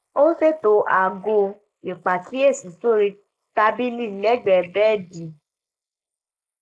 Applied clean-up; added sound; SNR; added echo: neural mask model Resemble Enhance denoiser.